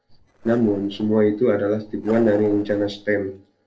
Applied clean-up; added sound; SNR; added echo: neural separator model SepFormer DNS4.